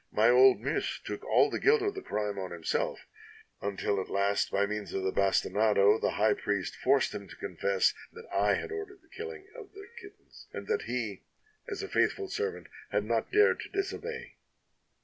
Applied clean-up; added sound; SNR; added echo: none; none; none; none.